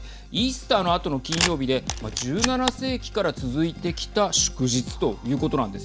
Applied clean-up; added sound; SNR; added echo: none; Camera; 4 dB; none.